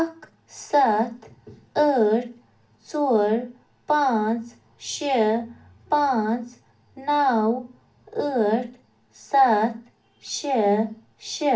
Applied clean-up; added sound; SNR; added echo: none; none; none; reverberation time 0.3 s.